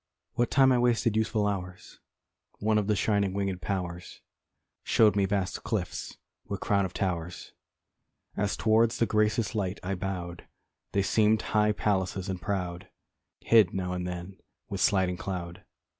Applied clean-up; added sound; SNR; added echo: none; none; none; none.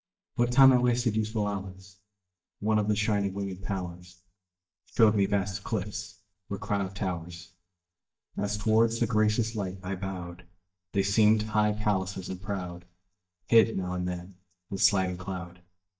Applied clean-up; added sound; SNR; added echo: neural mask model DeepFilterNet 3.